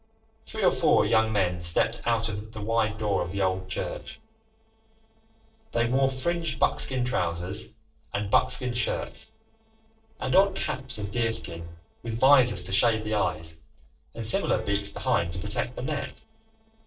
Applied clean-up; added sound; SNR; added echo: neural separator model SepFormer DNS4.